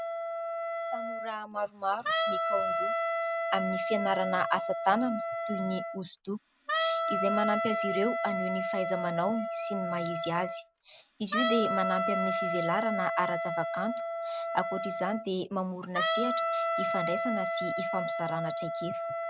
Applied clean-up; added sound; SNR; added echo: none; Wind instrument, woodwind instrument; -1 dB; none.